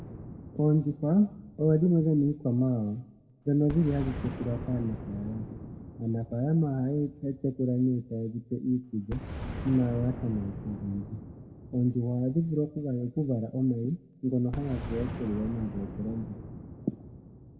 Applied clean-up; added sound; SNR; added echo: none; Boom; 12 dB; reverberation time 0.8 s.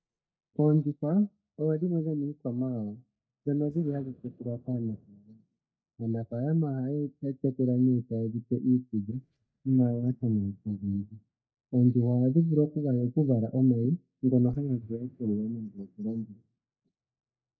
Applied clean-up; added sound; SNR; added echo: neural mask model DeepFilterNet 3.